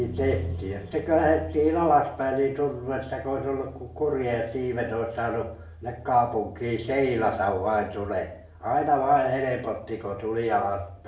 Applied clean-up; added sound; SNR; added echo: none; none; none; reverberation time 0.5 s.